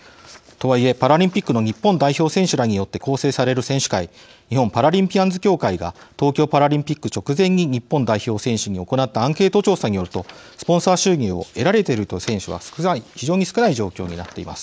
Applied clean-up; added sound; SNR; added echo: none; none; none; none.